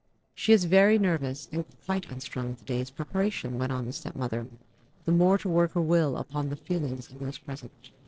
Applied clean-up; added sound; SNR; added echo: neural separator model SepFormer DNS4.